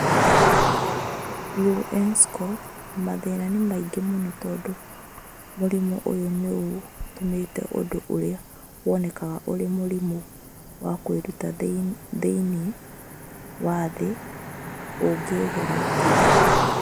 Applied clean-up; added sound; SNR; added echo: none; Cricket; 0 dB; none.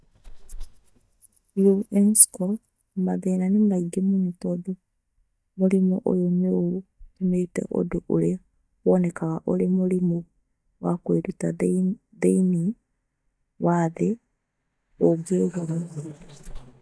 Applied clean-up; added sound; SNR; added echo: neural mask model DeepFilterNet 3.